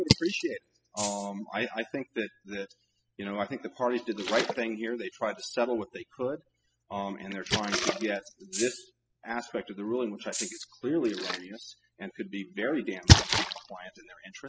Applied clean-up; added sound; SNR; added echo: classical method spectral subtraction.